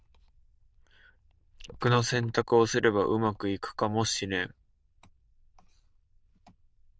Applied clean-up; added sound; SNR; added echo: neural diffusion model UNIVERSE++.